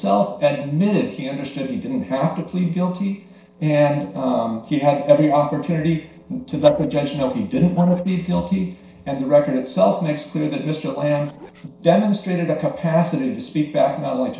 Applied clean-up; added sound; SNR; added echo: neural separator model SepFormer DNS4.